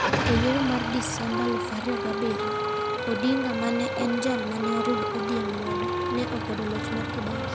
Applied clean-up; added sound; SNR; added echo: none; Wind instrument, woodwind instrument + Idling / Engine starting; -1 dB; none.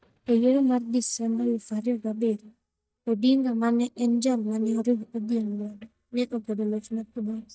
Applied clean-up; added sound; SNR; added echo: neural mask model DeepFilterNet 3.